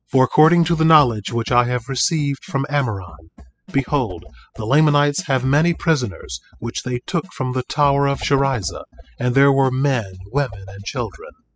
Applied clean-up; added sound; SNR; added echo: classical method spectral subtraction.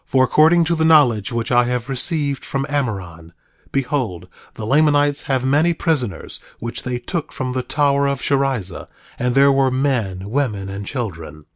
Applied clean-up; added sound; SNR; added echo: none; none; none; none.